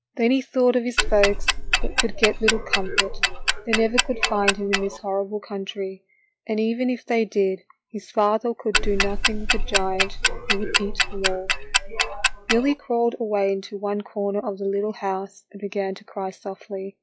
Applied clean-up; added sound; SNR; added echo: classical method log-MMSE.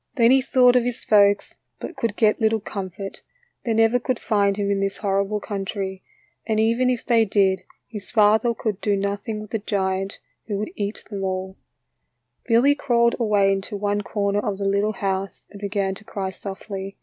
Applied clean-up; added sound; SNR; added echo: none; none; none; none.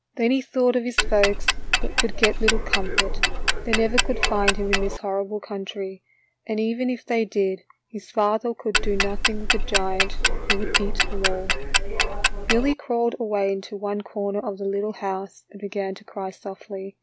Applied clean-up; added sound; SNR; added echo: none; Tick-tock; -4 dB; none.